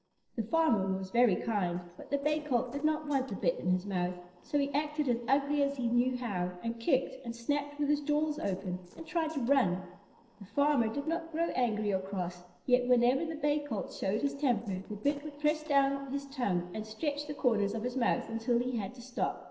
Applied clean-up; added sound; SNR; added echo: neural separator model SepFormer DNS4.